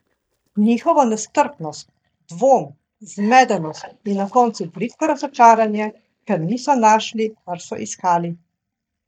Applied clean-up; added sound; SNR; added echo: neural mask model DeepFilterNet 3.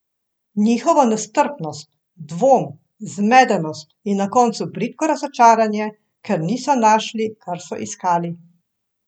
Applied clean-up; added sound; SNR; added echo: none; none; none; none.